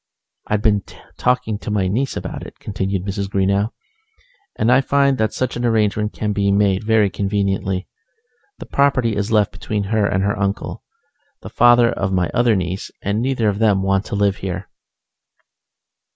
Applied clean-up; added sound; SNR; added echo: none; none; none; none.